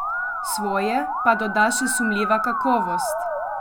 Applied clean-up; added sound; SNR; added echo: none; Musical instrument; 2 dB; none.